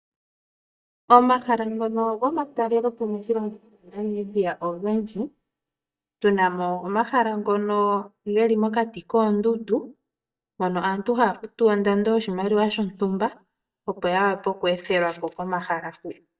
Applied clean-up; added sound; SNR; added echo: neural mask model DeepFilterNet 3.